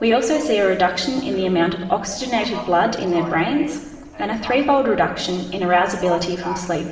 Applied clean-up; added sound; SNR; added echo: none; Livestock, farm animals, working animals; 15 dB; reverberation time 1.2 s.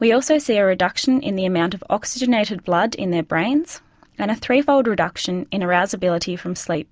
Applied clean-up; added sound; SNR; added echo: none; none; none; none.